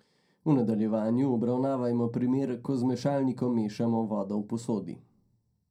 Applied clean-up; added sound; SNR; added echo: none; none; none; reverberation time 0.2 s.